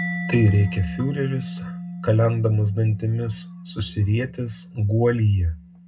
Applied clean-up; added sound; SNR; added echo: none; Mallet percussion; 11 dB; reverberation time 0.2 s.